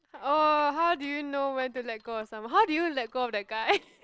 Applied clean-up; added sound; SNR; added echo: neural separator model SepFormer DNS4.